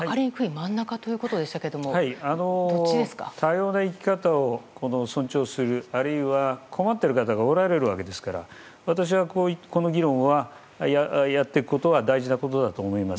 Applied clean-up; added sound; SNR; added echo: none; none; none; none.